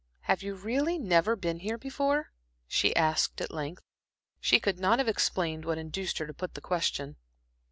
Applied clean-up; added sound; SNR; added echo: none; none; none; none.